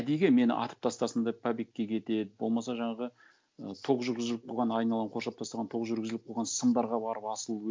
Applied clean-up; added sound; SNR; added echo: none; none; none; none.